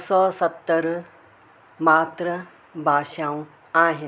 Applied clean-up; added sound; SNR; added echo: none; none; none; none.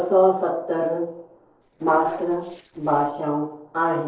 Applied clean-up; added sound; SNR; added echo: neural separator model SepFormer DNS4.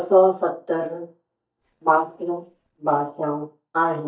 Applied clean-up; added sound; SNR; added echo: neural mask model DeepFilterNet 3.